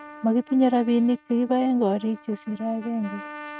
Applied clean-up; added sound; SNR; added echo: neural mask model RNNoise.